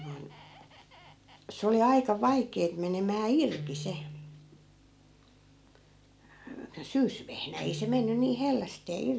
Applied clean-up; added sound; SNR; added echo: none; Guitar; 16 dB; none.